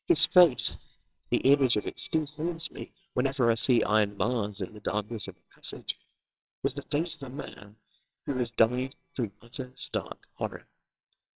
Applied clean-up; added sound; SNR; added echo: neural separator model SepFormer WHAMR!.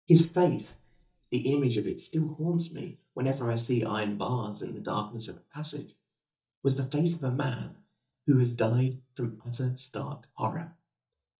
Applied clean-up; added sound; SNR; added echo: neural mask model DeepFilterNet 3.